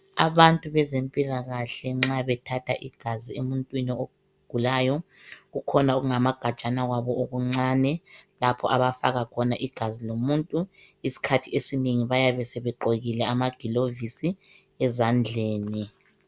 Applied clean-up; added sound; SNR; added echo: none; none; none; none.